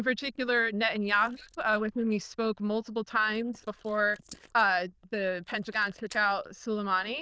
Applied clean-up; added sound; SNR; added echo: neural diffusion model UNIVERSE++.